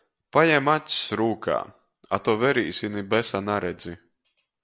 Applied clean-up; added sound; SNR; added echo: none; none; none; none.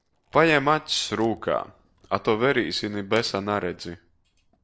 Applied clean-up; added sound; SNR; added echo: neural separator model SepFormer DNS4.